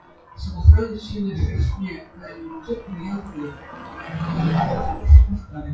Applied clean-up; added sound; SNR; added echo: classical method WPE with log-MMSE.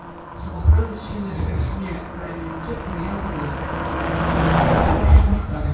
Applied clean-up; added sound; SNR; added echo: none; Motor vehicle (road); 3 dB; reverberation time 0.6 s.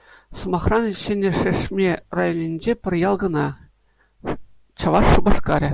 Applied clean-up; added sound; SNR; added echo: none; none; none; none.